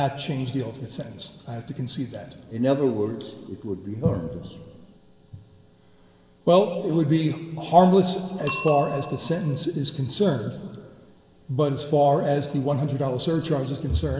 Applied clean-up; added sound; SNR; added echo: none; Bicycle bell; 8 dB; reverberation time 1.6 s.